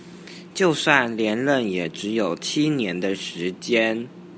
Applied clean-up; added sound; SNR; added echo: none; none; none; none.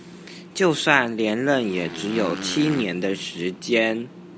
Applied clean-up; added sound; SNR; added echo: none; Motorcycle; 13 dB; none.